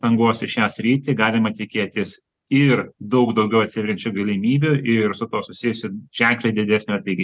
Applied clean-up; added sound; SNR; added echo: none; none; none; none.